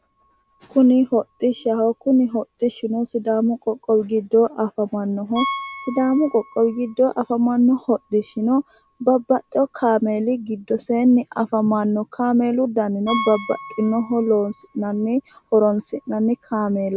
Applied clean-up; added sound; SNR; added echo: none; Piano; 18 dB; none.